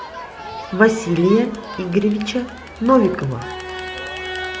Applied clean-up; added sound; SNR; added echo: none; Crowd; 12 dB; none.